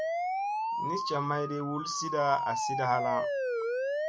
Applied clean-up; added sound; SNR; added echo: none; Siren; -2 dB; none.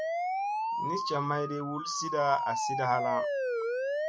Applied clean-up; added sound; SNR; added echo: classical method spectral subtraction.